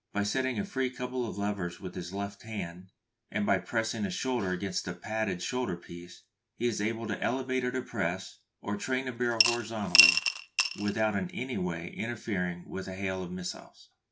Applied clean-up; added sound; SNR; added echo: none; Coin (dropping) / Glass; -4 dB; none.